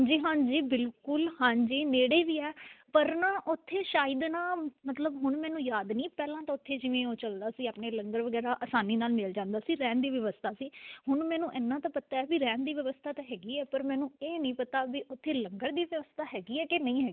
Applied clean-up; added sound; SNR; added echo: none; none; none; none.